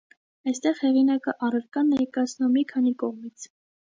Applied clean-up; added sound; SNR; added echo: none; none; none; none.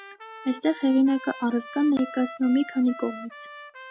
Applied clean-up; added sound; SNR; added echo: none; Trumpet; 16 dB; none.